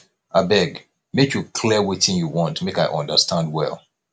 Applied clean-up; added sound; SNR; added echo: none; none; none; none.